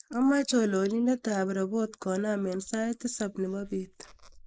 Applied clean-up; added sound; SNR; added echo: neural mask model Resemble Enhance denoiser.